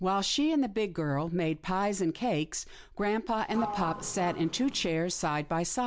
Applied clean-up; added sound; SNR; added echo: none; Sliding door; 11 dB; none.